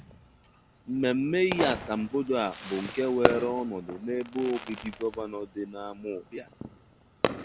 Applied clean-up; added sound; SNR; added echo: none; Fireworks; 5 dB; none.